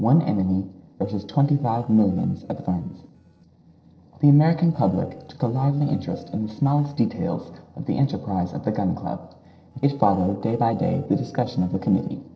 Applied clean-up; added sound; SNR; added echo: neural separator model SepFormer DNS4.